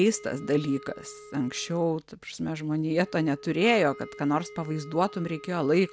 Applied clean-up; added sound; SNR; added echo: none; Wind instrument, woodwind instrument; 19 dB; none.